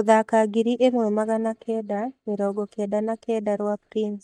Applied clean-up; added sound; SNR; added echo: neural mask model DeepFilterNet 3.